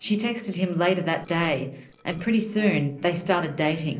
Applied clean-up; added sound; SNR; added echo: neural separator model SepFormer DNS4.